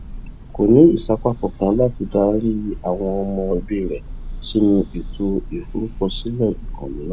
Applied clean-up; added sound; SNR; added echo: none; Bird / Breathing; 11 dB; none.